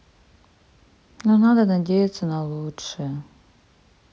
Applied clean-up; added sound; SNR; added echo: none; none; none; none.